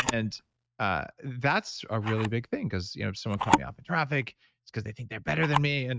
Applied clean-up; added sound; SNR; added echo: neural mask model RNNoise.